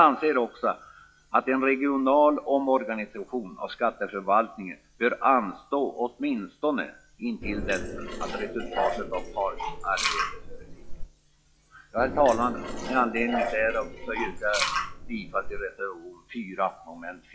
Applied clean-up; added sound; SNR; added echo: classical method log-MMSE.